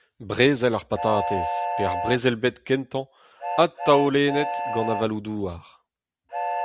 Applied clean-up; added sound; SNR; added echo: none; Train; 6 dB; none.